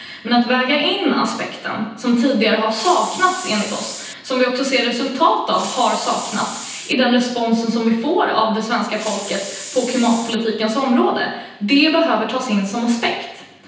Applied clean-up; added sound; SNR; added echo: none; Hiss; 13 dB; reverberation time 0.9 s.